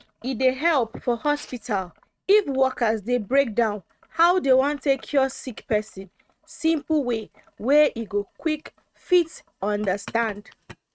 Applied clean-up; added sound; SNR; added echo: neural mask model RNNoise.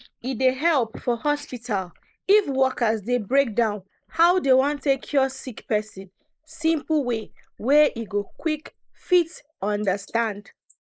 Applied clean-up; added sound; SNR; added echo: neural mask model Resemble Enhance denoiser.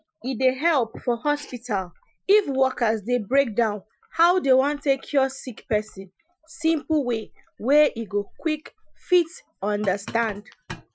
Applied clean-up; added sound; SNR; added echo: classical method Wiener filter.